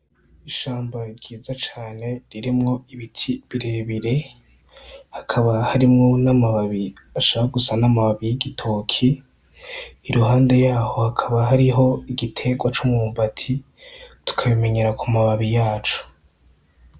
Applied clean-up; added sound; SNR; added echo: none; none; none; none.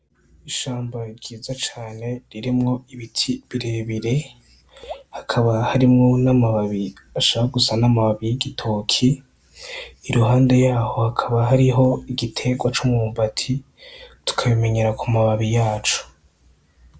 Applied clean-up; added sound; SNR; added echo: none; Raindrop / Drip; 18 dB; none.